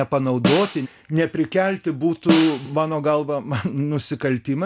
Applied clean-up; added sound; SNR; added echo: none; Snare drum; 6 dB; none.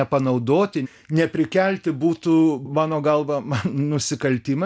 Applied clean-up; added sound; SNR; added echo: none; none; none; none.